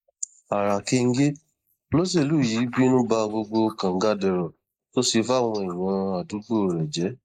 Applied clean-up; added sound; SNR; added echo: neural mask model Resemble Enhance denoiser.